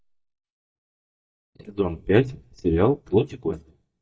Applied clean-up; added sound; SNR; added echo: neural mask model DeepFilterNet 3.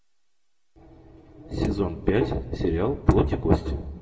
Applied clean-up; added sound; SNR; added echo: none; Hammer; 17 dB; reverberation time 0.7 s.